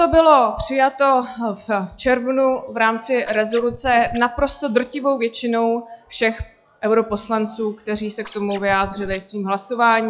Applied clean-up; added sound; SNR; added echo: classical method log-MMSE.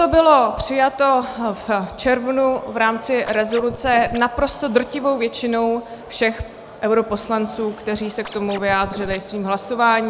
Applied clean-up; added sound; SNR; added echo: none; Scratching (performance technique); 14 dB; none.